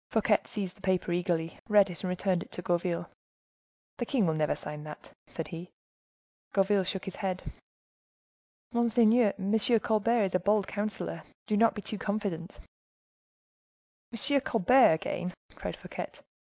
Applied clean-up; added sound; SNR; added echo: none; none; none; none.